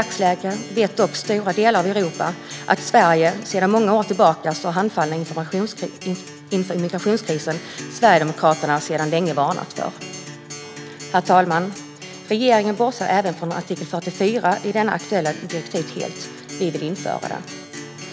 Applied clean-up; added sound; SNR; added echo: none; Acoustic guitar; 15 dB; none.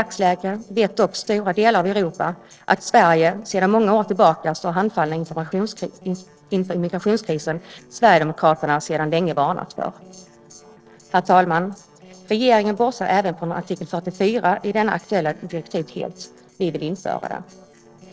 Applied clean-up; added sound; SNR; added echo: neural separator model SepFormer DNS4.